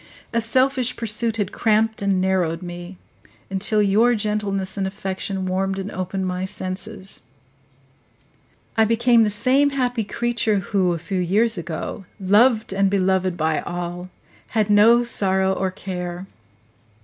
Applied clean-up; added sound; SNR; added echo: none; none; none; none.